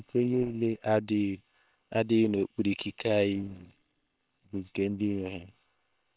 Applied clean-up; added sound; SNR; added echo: neural separator model SepFormer WHAM!.